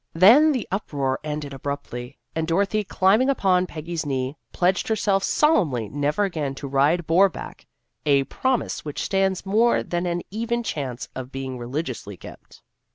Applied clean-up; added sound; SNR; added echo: none; none; none; none.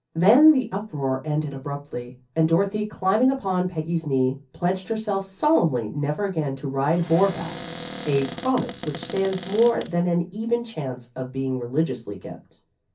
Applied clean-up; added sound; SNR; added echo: none; Cupboard open or close; 12 dB; reverberation time 0.3 s.